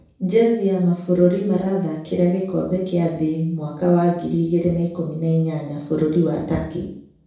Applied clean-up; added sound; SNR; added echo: none; none; none; reverberation time 0.6 s.